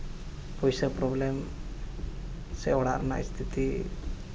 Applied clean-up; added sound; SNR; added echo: none; Walk, footsteps; 13 dB; none.